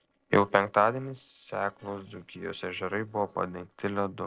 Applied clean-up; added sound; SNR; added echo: neural separator model SepFormer DNS4.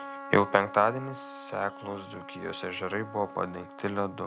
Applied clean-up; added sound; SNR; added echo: none; Chime + Trumpet; 14 dB; none.